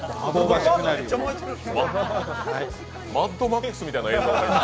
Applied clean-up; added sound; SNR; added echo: none; none; none; none.